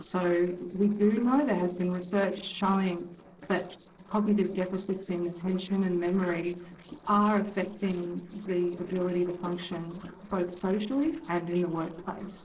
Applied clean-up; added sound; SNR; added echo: neural separator model SepFormer DNS4.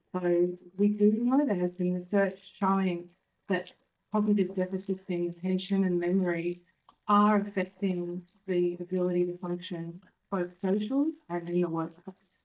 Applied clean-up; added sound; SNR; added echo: neural mask model DeepFilterNet 3.